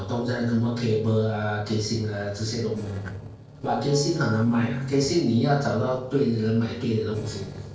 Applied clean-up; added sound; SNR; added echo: neural separator model SepFormer DNS4.